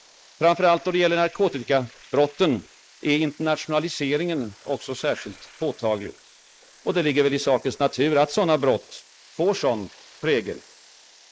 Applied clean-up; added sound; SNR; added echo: neural mask model Resemble Enhance denoiser.